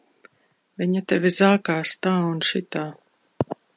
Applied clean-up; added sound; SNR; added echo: none; none; none; none.